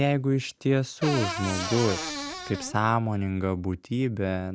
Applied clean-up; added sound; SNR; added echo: none; Cupboard open or close / Door; 7 dB; none.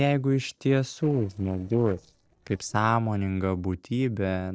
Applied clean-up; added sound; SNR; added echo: neural separator model SepFormer DNS4.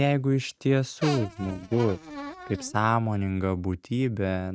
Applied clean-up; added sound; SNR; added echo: neural mask model RNNoise.